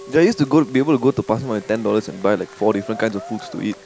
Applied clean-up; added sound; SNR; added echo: none; Musical instrument + Cheering; 19 dB; none.